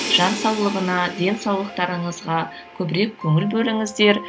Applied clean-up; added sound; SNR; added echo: none; Crash cymbal; 13 dB; none.